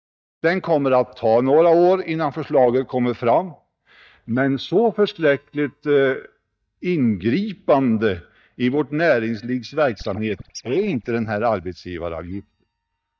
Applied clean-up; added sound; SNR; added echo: neural mask model DeepFilterNet 3.